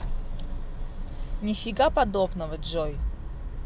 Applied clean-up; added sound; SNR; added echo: none; none; none; none.